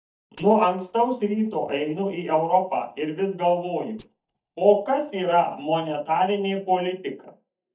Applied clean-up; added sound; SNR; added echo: neural mask model DeepFilterNet 3.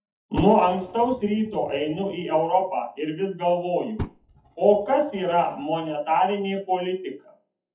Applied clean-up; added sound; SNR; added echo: classical method WPE with log-MMSE.